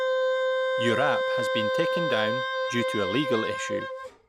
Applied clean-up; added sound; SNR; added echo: none; Wind instrument, woodwind instrument; -3 dB; none.